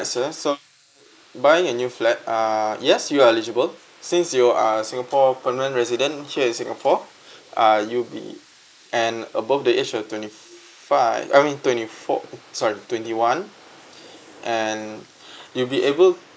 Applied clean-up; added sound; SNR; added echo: neural mask model Resemble Enhance denoiser.